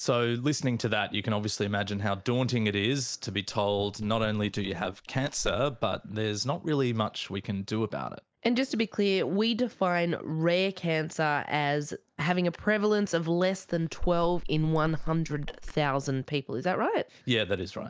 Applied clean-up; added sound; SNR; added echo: neural mask model Resemble Enhance denoiser.